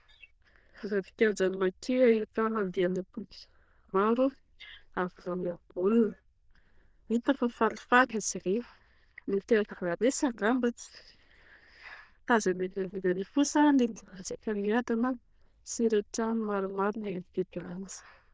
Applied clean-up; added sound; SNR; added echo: neural diffusion model UNIVERSE++.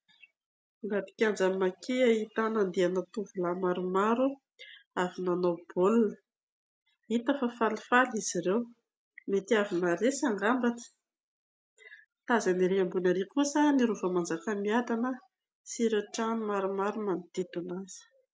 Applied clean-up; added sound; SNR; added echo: none; none; none; none.